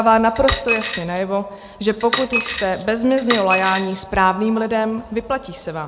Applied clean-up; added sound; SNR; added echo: none; Coin (dropping); 6 dB; none.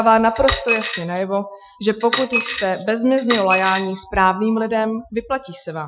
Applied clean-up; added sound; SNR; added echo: classical method Wiener filter.